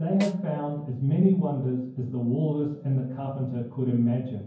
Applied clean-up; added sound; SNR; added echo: none; Snare drum; 19 dB; reverberation time 0.9 s.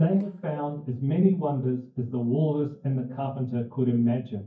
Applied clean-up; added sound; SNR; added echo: neural mask model DeepFilterNet 3.